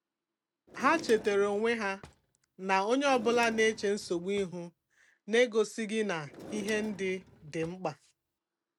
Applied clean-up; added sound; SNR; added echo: none; Drawer open or close; 17 dB; none.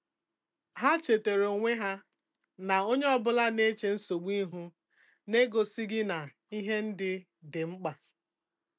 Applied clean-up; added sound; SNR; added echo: none; none; none; none.